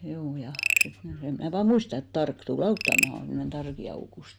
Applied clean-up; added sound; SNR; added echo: none; Frog; 2 dB; none.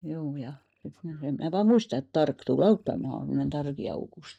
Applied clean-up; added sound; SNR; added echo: neural mask model DeepFilterNet 3.